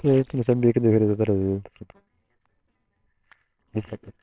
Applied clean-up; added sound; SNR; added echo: neural separator model SepFormer WHAMR!.